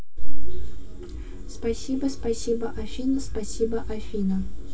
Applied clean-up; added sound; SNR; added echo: none; none; none; reverberation time 0.1 s.